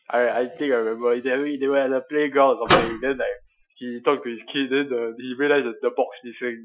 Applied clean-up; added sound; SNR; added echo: classical method Wiener filter.